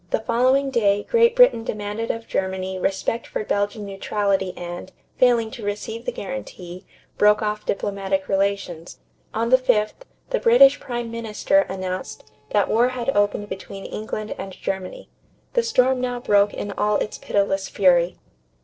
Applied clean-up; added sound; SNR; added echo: neural separator model SepFormer DNS4.